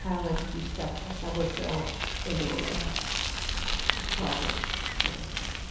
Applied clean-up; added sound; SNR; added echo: none; Bicycle; -4 dB; reverberation time 1.0 s.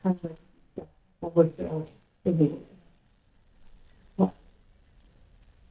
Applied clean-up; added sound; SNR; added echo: neural mask model DeepFilterNet 3.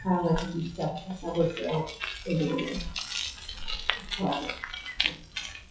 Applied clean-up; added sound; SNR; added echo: classical method WPE with log-MMSE.